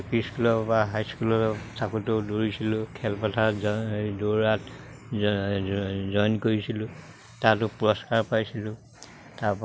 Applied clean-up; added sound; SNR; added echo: none; none; none; none.